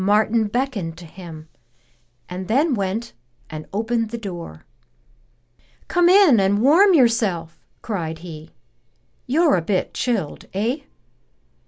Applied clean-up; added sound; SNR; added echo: none; none; none; none.